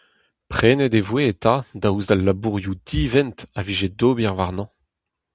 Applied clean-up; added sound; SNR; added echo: none; none; none; none.